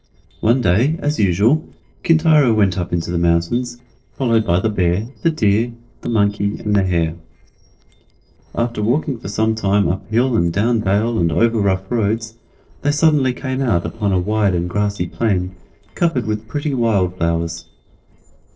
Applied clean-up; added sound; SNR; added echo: neural separator model SepFormer DNS4.